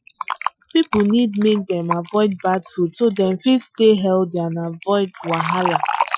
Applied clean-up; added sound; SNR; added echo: classical method Wiener filter.